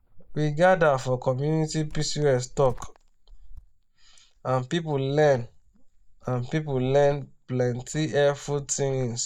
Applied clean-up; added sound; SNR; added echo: neural mask model DeepFilterNet 3.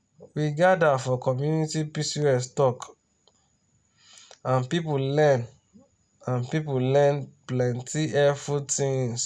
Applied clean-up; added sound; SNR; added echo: none; none; none; none.